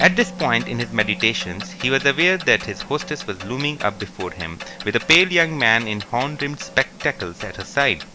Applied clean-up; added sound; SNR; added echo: none; Musical instrument + Clock; 13 dB; none.